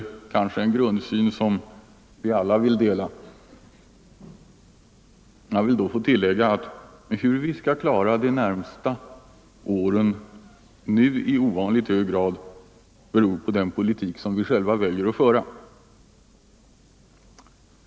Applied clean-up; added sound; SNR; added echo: none; none; none; none.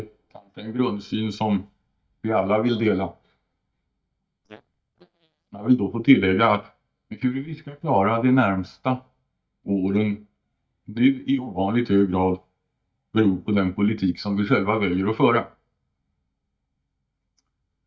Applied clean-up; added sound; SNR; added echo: neural mask model DeepFilterNet 3.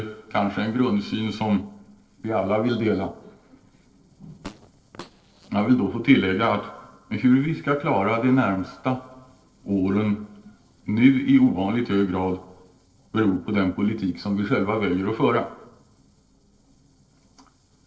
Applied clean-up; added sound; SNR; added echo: neural separator model SepFormer DNS4.